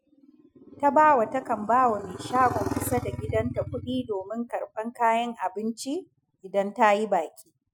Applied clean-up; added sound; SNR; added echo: classical method Wiener filter.